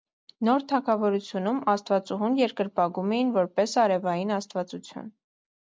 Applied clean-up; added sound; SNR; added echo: none; none; none; none.